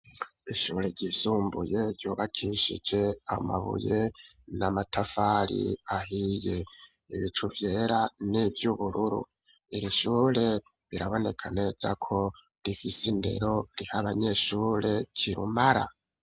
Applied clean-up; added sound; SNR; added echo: none; none; none; none.